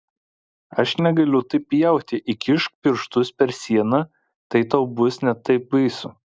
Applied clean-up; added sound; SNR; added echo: none; none; none; none.